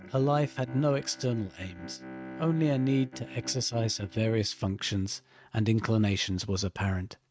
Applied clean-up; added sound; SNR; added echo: neural mask model RNNoise.